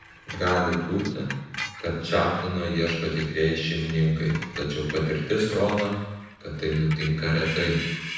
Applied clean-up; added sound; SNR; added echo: none; Screech; 13 dB; reverberation time 1.1 s.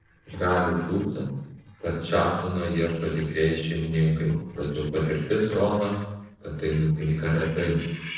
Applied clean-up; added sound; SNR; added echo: neural separator model SepFormer DNS4.